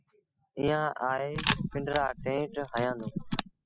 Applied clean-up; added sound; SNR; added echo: classical method spectral subtraction.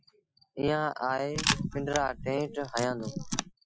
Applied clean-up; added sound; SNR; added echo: classical method Wiener filter.